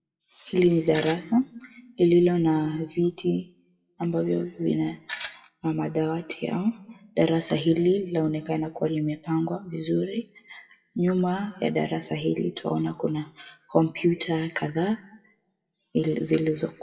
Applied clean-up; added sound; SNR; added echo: classical method WPE with log-MMSE.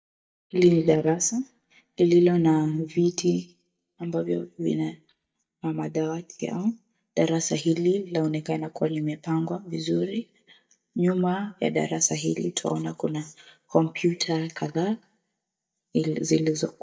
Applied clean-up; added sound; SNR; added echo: neural mask model DeepFilterNet 3.